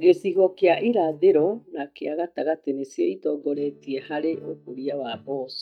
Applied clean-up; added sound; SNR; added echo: neural mask model DeepFilterNet 3.